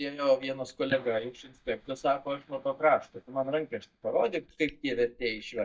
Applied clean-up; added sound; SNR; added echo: neural mask model DeepFilterNet 3.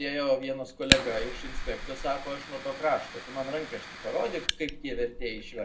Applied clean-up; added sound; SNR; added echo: none; Fire; 2 dB; reverberation time 0.3 s.